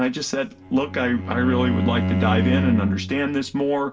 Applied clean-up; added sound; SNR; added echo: none; Bowed string instrument; 2 dB; reverberation time 0.2 s.